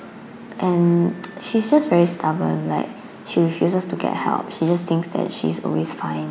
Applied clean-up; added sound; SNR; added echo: none; none; none; none.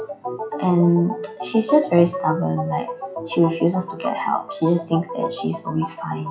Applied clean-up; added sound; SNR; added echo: classical method WPE with log-MMSE.